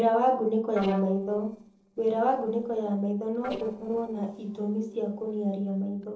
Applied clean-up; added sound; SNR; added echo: neural separator model SepFormer DNS4.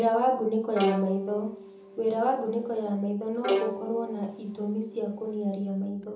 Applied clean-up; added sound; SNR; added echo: none; Bowed string instrument; 6 dB; reverberation time 1.0 s.